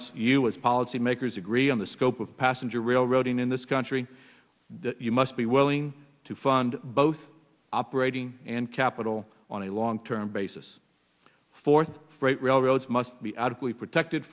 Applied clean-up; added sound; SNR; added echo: none; none; none; none.